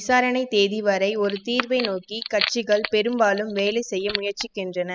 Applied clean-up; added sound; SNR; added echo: classical method spectral subtraction.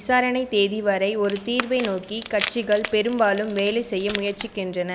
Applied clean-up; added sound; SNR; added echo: none; Wood; 10 dB; none.